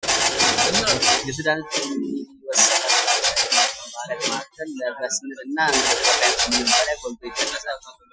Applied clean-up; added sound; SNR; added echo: classical method Wiener filter.